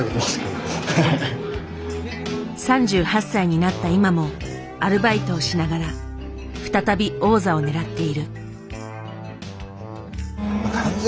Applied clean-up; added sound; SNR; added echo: none; Alarm; 11 dB; none.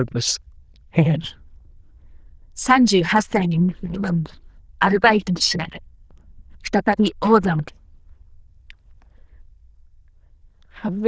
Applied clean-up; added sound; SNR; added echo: neural diffusion model UNIVERSE++.